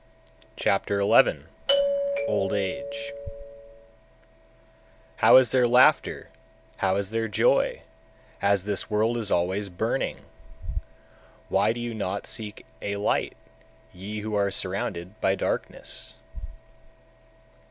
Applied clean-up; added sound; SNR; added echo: none; Doorbell; 1 dB; none.